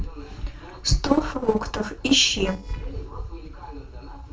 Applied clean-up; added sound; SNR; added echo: neural separator model SepFormer DNS4.